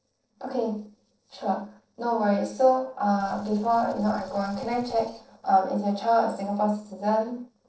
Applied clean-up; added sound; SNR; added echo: neural separator model SepFormer DNS4.